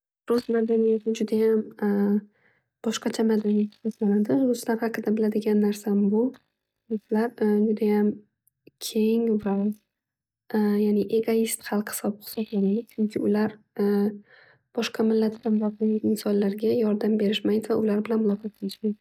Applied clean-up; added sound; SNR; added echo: neural mask model DeepFilterNet 3.